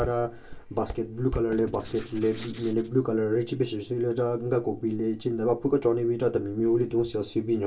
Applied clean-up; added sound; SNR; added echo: none; Writing; 19 dB; reverberation time 0.2 s.